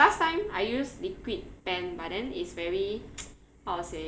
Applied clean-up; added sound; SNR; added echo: none; none; none; none.